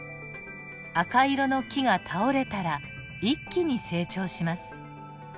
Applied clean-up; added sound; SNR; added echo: none; none; none; none.